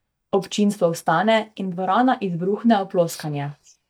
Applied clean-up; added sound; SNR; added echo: neural mask model DeepFilterNet 3.